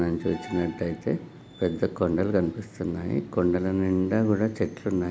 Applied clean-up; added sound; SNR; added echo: none; none; none; none.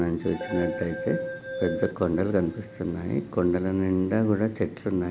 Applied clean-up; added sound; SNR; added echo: none; Keyboard (musical); 9 dB; none.